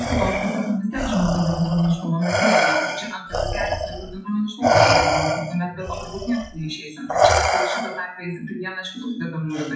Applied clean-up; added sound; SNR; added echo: classical method WPE with log-MMSE.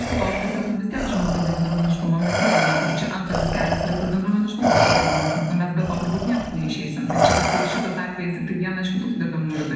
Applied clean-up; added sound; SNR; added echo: none; Respiratory sounds; 1 dB; reverberation time 1.0 s.